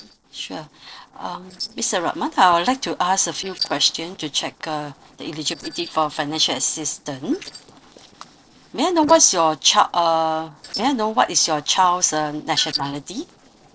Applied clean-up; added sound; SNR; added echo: neural separator model SepFormer DNS4.